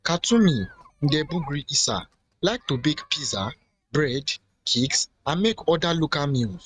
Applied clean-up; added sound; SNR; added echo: neural mask model RNNoise.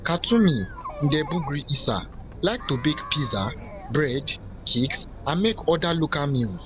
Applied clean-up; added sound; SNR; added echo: none; Chatter; 13 dB; none.